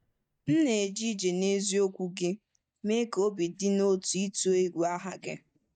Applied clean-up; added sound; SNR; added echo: neural mask model DeepFilterNet 3.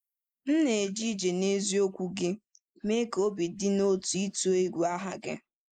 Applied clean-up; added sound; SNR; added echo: neural mask model Resemble Enhance denoiser.